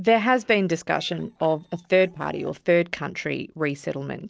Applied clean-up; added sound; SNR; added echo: neural separator model SepFormer DNS4.